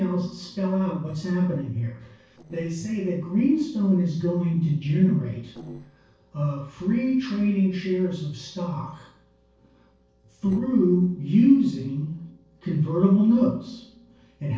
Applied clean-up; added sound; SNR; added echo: neural separator model SepFormer DNS4.